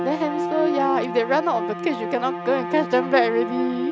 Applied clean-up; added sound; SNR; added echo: none; Bowed string instrument; 4 dB; none.